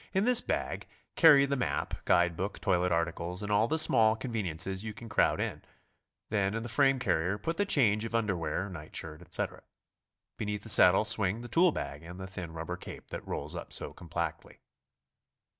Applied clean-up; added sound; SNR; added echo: none; none; none; none.